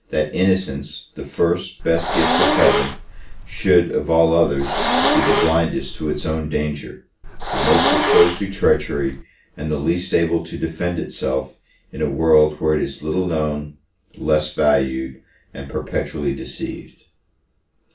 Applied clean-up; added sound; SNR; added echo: none; Hiss; 0 dB; reverberation time 0.3 s.